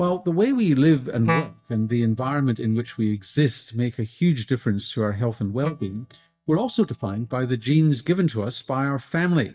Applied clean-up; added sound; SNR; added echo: neural mask model DeepFilterNet 3.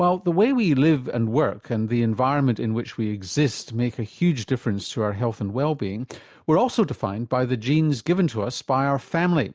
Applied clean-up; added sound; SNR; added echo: none; none; none; none.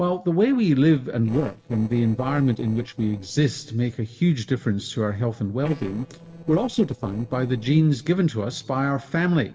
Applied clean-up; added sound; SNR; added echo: neural separator model SepFormer DNS4.